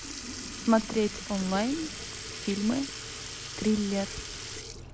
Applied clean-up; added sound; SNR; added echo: none; Sink (filling or washing) / Liquid; 9 dB; none.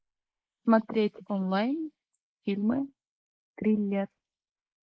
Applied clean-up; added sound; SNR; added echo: neural mask model Resemble Enhance denoiser.